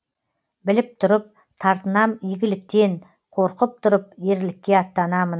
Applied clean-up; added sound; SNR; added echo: none; none; none; none.